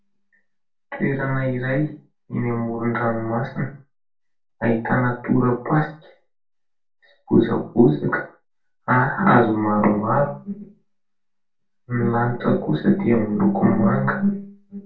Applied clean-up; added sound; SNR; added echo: none; none; none; reverberation time 0.3 s.